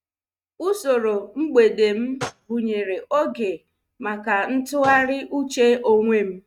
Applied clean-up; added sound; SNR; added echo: neural mask model RNNoise.